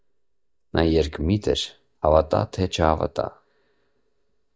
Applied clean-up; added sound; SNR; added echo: neural mask model DeepFilterNet 3.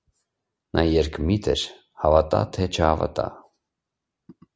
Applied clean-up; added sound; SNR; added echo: none; none; none; none.